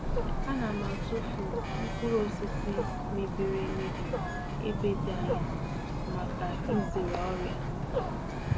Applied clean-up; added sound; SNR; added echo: none; Wind / Ocean + Wild animals; -3 dB; none.